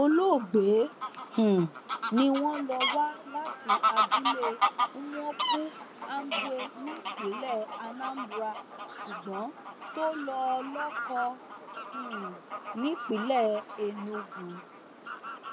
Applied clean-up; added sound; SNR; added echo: none; Fowl; 3 dB; none.